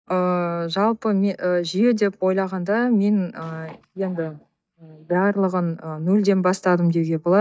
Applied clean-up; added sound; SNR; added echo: neural mask model DeepFilterNet 3.